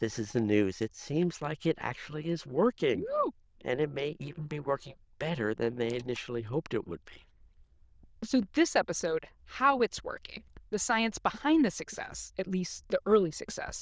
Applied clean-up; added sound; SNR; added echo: neural diffusion model UNIVERSE++.